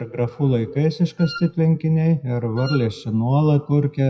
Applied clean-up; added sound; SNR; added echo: classical method WPE with log-MMSE.